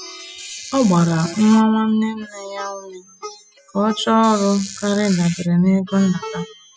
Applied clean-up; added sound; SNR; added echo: classical method spectral subtraction.